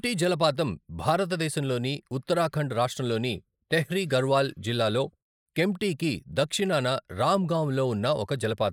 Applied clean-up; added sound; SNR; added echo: neural mask model Resemble Enhance denoiser.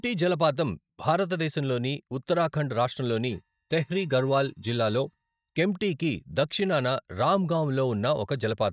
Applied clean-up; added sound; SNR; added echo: neural mask model DeepFilterNet 3.